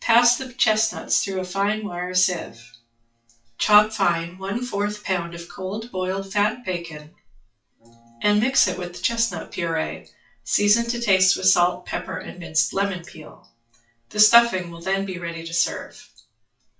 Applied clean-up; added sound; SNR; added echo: classical method WPE with log-MMSE.